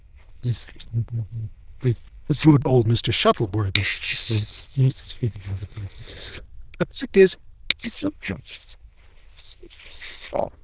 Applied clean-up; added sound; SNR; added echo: neural diffusion model UNIVERSE++.